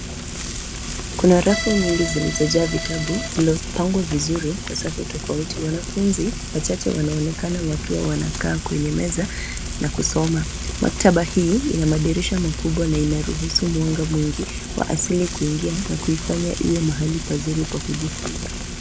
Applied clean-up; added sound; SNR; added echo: none; Accordion + Frying (food); 6 dB; none.